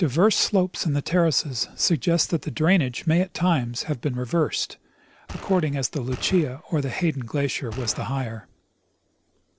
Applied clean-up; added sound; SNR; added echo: none; Gunshot, gunfire; 16 dB; none.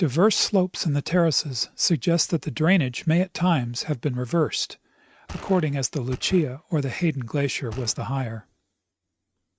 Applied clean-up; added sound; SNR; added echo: neural mask model RNNoise.